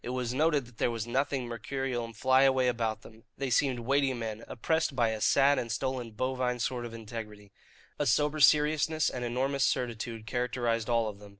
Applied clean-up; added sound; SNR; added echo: none; none; none; none.